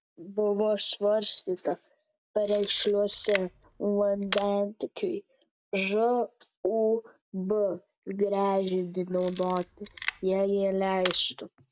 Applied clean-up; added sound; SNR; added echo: none; Camera; 7 dB; none.